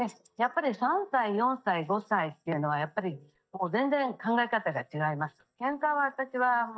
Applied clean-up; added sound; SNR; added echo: neural mask model DeepFilterNet 3.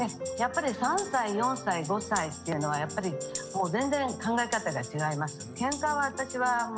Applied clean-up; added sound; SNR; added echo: none; Tambourine; 12 dB; none.